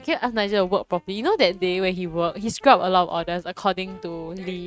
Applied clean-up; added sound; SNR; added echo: neural mask model RNNoise.